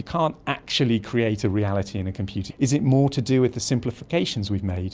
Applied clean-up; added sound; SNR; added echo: none; none; none; none.